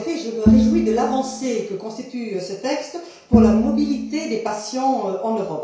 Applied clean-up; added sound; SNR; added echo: none; Bowed string instrument; -2 dB; reverberation time 0.6 s.